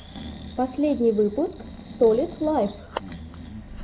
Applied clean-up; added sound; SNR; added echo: none; Breathing; 16 dB; none.